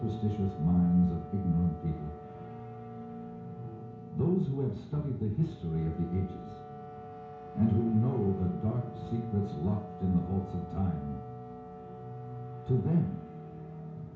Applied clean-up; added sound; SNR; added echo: none; Wind instrument, woodwind instrument; 15 dB; reverberation time 0.6 s.